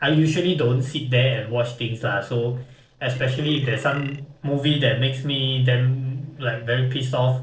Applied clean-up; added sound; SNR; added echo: neural separator model SepFormer DNS4.